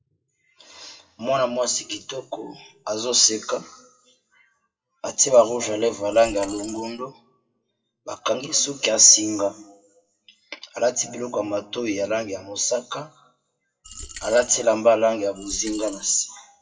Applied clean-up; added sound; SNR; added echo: classical method WPE with log-MMSE.